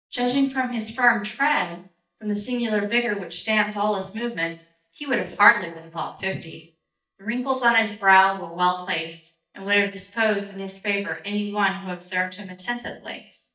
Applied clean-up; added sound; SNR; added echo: neural mask model DeepFilterNet 3.